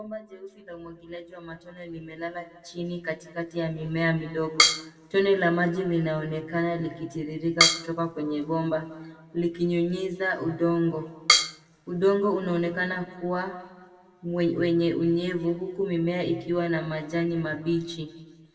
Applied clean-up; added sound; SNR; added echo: none; Drum kit; 0 dB; reverberation time 1.6 s.